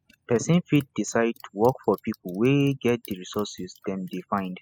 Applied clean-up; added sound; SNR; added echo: classical method spectral subtraction.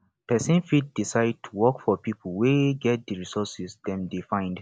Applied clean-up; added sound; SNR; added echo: none; none; none; none.